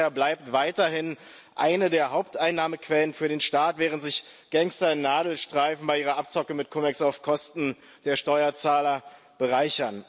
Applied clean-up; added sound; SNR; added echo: none; none; none; none.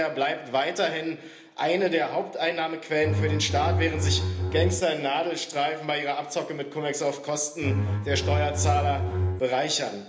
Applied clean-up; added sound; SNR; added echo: none; Bowed string instrument; -2 dB; reverberation time 0.8 s.